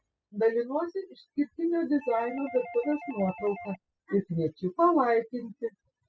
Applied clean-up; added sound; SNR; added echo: classical method spectral subtraction.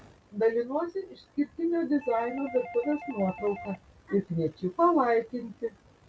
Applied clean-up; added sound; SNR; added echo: none; Doorbell; 16 dB; none.